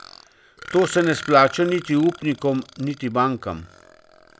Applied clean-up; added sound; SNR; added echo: none; Burping, eructation; 17 dB; none.